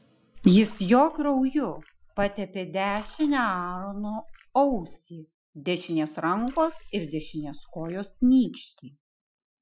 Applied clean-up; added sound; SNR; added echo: classical method Wiener filter.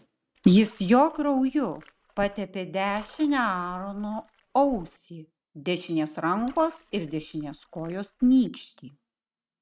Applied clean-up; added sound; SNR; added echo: neural mask model RNNoise.